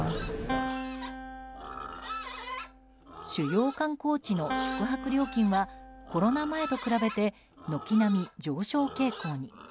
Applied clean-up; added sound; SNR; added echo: none; Livestock, farm animals, working animals + Acoustic guitar; 8 dB; none.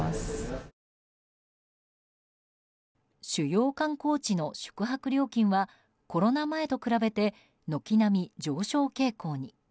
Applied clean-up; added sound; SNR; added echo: none; none; none; none.